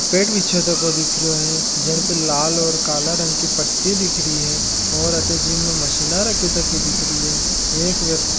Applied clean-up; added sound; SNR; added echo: none; Cricket; -4 dB; none.